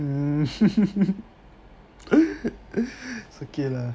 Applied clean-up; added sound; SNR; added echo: none; none; none; none.